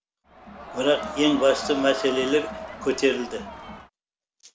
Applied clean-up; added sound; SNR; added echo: none; Crowd; 9 dB; none.